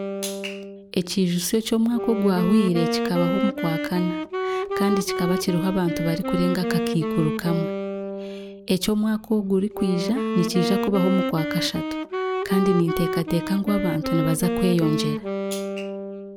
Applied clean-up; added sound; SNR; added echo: none; Wind instrument, woodwind instrument; 3 dB; none.